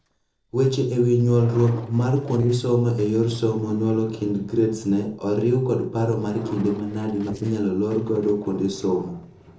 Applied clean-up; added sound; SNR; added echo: neural separator model SepFormer DNS4.